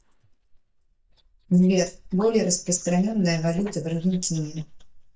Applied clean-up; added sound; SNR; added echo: neural mask model DeepFilterNet 3.